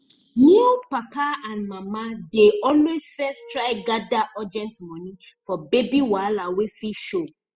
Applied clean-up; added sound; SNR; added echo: classical method spectral subtraction.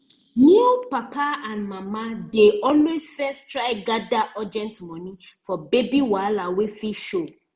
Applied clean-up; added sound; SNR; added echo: none; none; none; none.